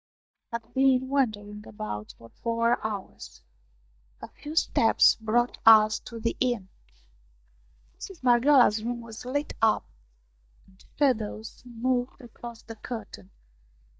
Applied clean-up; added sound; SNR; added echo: neural mask model DeepFilterNet 3.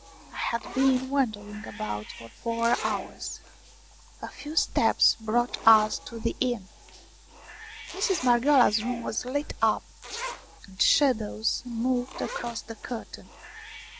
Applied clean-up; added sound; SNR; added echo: none; Zipper (clothing) + Bathtub (filling or washing) / Cat; 14 dB; none.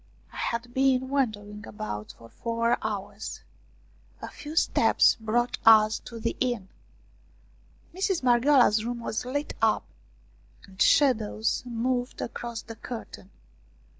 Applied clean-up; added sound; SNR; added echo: none; none; none; none.